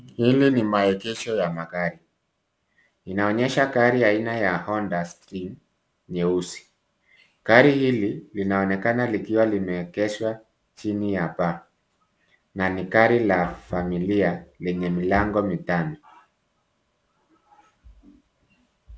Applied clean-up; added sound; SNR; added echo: none; none; none; none.